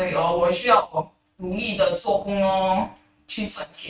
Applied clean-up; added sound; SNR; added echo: neural mask model RNNoise.